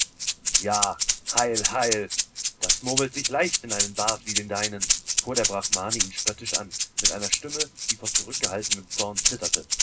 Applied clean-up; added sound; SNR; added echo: none; Rattle (instrument); -5 dB; reverberation time 0.2 s.